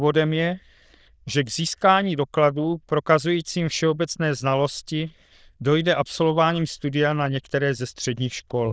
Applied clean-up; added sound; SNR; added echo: neural diffusion model UNIVERSE++.